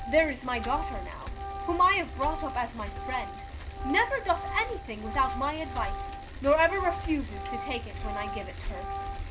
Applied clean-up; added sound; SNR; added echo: none; Bicycle + Organ; 5 dB; none.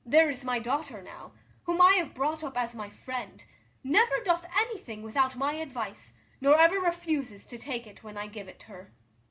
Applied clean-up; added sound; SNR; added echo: none; none; none; none.